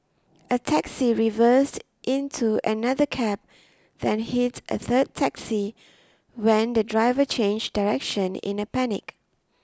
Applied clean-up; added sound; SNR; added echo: none; none; none; none.